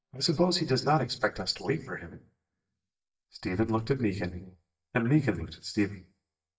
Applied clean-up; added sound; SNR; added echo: neural mask model DeepFilterNet 3.